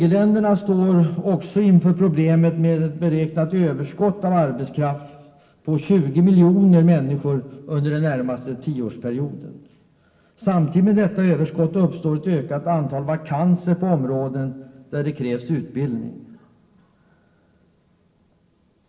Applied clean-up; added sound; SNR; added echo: none; none; none; reverberation time 0.9 s.